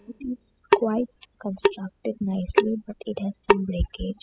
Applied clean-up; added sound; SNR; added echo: classical method spectral subtraction.